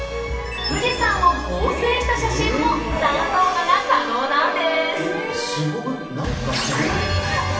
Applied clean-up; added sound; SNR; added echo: none; none; none; reverberation time 1.0 s.